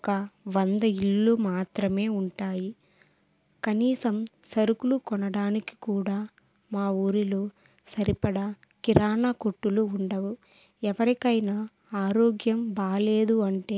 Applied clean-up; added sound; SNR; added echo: none; none; none; none.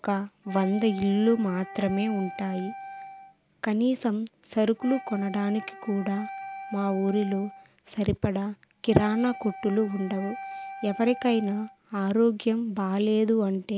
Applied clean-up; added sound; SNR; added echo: none; Wind instrument, woodwind instrument; 14 dB; none.